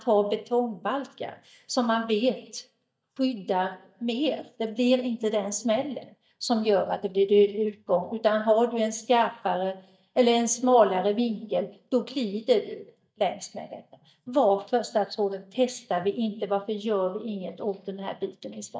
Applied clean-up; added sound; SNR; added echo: neural mask model DeepFilterNet 3.